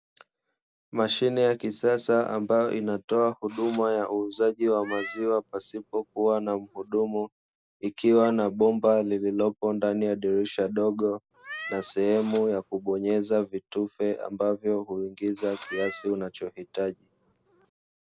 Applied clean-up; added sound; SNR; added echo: none; Meow + Engine / Drill; 17 dB; none.